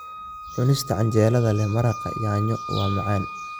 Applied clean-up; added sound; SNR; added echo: none; Wind instrument, woodwind instrument; 11 dB; none.